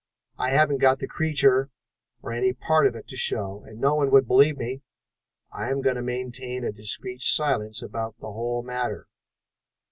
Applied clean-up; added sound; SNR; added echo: none; none; none; none.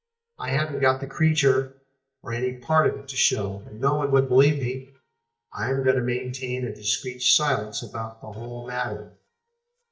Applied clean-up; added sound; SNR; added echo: neural mask model DeepFilterNet 3.